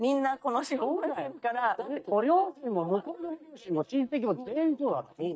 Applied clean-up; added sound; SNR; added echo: neural mask model DeepFilterNet 3.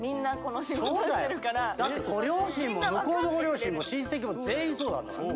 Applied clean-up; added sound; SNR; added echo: none; Clock; 20 dB; none.